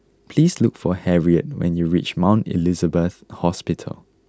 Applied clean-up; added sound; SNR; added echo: none; none; none; none.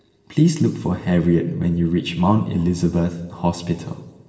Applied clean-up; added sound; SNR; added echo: none; none; none; reverberation time 1.1 s.